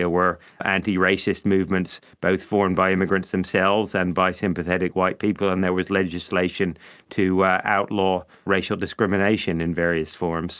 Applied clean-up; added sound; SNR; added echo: none; none; none; none.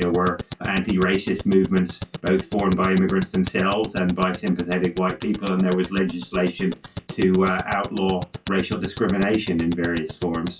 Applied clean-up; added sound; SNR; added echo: classical method WPE with log-MMSE.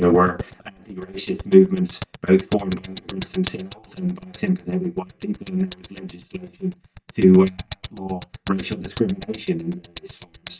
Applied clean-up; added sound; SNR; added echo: neural mask model DeepFilterNet 3.